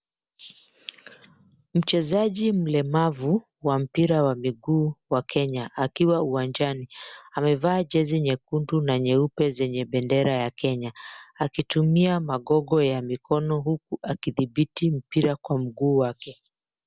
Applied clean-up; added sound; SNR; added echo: none; none; none; none.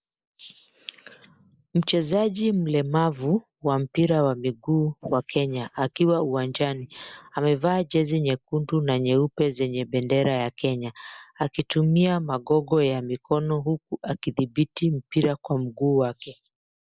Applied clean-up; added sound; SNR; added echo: neural mask model Resemble Enhance denoiser.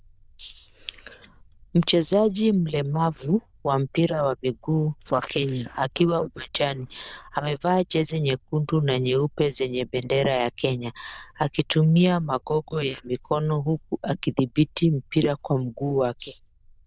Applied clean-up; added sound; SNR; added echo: neural diffusion model UNIVERSE++.